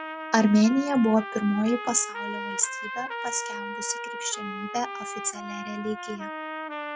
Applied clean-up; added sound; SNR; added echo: none; Trumpet; 8 dB; none.